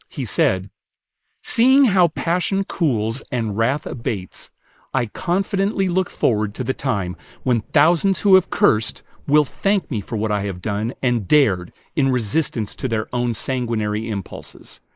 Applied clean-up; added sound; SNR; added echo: neural mask model Resemble Enhance denoiser.